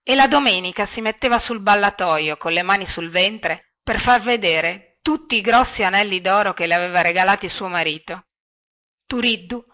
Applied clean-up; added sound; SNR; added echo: neural mask model Resemble Enhance denoiser.